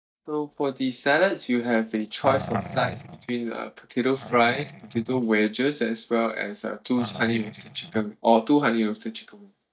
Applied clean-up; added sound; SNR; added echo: neural mask model DeepFilterNet 3.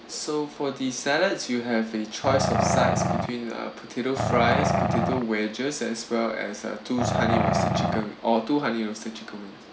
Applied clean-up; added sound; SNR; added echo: none; Growling; -3 dB; none.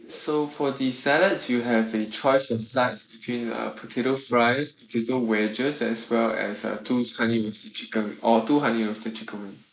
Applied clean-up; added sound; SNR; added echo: neural mask model Resemble Enhance denoiser.